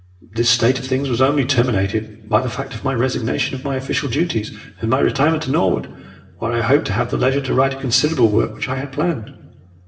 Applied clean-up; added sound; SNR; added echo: none; none; none; reverberation time 0.8 s.